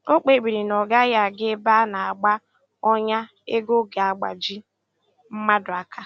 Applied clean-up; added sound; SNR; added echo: none; none; none; none.